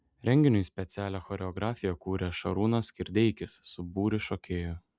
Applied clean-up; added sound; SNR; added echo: none; none; none; none.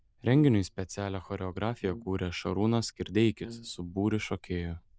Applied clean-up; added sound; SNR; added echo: neural diffusion model UNIVERSE++.